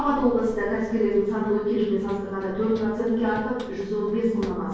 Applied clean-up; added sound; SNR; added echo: none; Run; 18 dB; reverberation time 1.3 s.